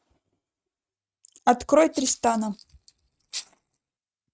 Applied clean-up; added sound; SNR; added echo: neural mask model RNNoise.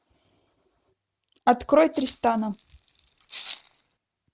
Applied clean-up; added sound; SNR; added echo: none; Rattle (instrument); 12 dB; none.